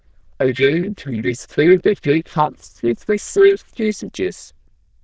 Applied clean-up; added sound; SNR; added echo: neural diffusion model UNIVERSE++.